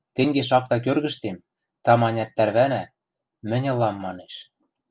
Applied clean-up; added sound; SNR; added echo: none; none; none; none.